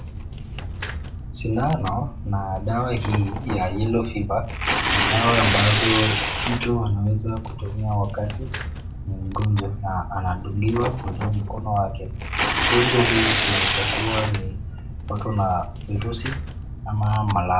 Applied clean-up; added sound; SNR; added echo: none; Tearing; 2 dB; reverberation time 0.2 s.